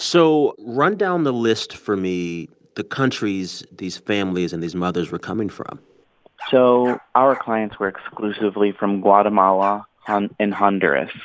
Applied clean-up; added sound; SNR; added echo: none; Bark; 18 dB; none.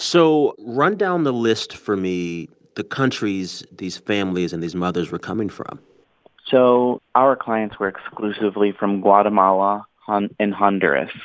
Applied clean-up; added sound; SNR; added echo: none; none; none; none.